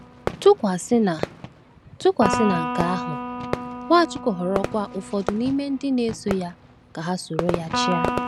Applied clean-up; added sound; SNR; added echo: none; Electric guitar + Fireworks; 5 dB; none.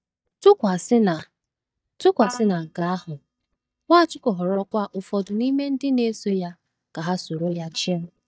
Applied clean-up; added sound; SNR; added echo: neural mask model DeepFilterNet 3.